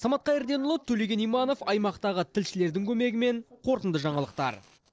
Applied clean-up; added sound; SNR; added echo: neural separator model SepFormer DNS4.